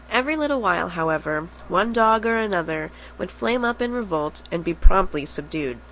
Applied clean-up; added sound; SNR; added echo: none; none; none; none.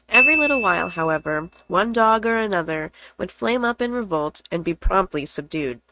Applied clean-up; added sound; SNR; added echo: neural mask model RNNoise.